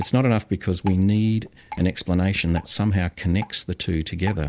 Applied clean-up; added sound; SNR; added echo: none; Drip + Drip; 19 dB; none.